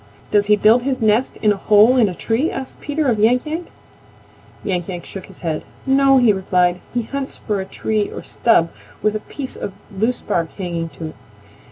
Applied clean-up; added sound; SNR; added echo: none; none; none; none.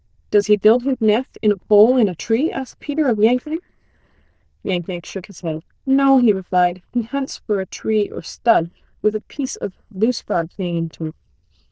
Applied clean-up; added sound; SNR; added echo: neural diffusion model UNIVERSE++.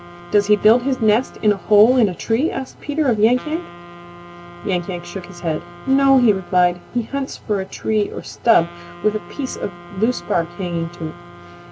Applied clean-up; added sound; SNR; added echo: none; Wind instrument, woodwind instrument; 20 dB; none.